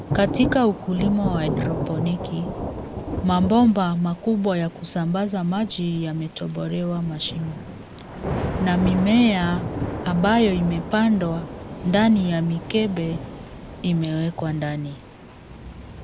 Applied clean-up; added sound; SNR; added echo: none; Thunder / Rain; 8 dB; none.